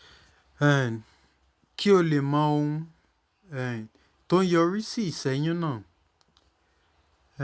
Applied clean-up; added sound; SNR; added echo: none; none; none; none.